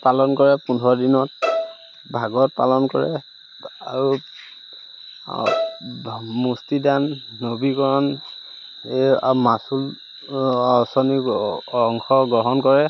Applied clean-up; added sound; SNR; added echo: none; Bowed string instrument; 5 dB; none.